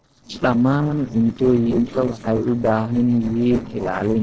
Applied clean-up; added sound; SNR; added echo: neural separator model SepFormer DNS4.